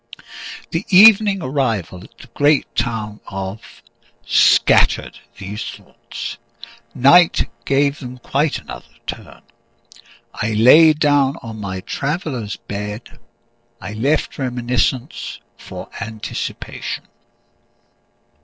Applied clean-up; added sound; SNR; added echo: neural separator model SepFormer DNS4.